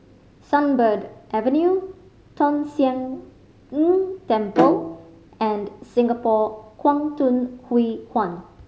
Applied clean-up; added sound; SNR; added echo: none; Bowed string instrument; 4 dB; none.